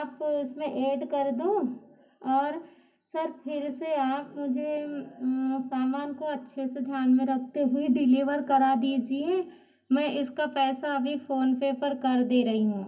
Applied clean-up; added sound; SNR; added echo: none; none; none; reverberation time 0.3 s.